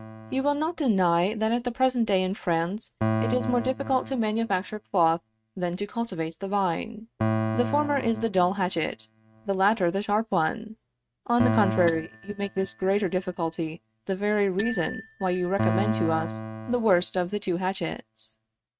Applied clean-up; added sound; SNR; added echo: neural mask model RNNoise.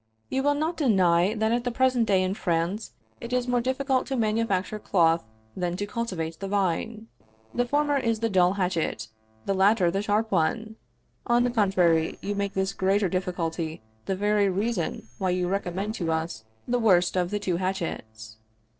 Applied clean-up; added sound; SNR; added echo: neural separator model SepFormer DNS4.